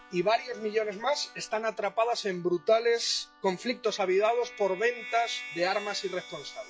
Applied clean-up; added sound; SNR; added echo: classical method log-MMSE.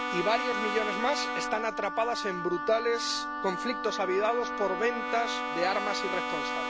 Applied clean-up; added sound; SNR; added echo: none; Brass instrument + Wind instrument, woodwind instrument; 2 dB; none.